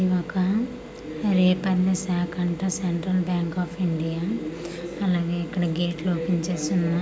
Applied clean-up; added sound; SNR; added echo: none; none; none; none.